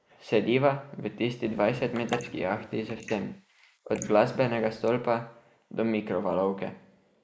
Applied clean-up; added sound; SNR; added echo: neural mask model Resemble Enhance denoiser.